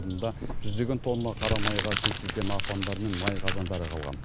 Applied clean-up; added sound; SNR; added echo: none; Crumpling, crinkling + Bird / Insect; -2 dB; none.